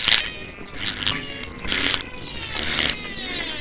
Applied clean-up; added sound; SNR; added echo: neural separator model SepFormer WHAMR!.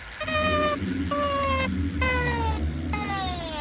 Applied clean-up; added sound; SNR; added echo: none; Bicycle; -1 dB; reverberation time 2.1 s.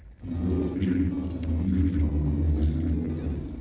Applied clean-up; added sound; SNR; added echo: neural separator model SepFormer DNS4.